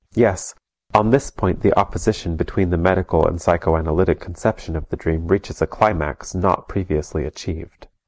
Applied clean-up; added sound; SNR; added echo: none; none; none; none.